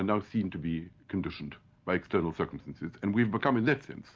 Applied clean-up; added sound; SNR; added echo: none; none; none; none.